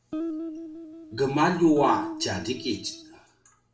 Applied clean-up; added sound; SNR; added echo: none; Guitar; 9 dB; reverberation time 0.4 s.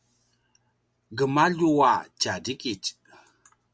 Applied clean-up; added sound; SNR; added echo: none; none; none; none.